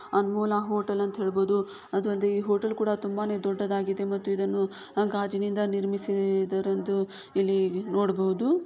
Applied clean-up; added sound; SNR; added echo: none; none; none; none.